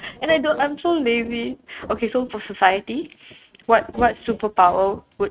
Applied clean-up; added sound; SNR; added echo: neural mask model RNNoise.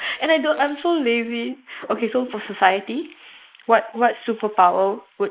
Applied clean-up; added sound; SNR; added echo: neural mask model Resemble Enhance denoiser.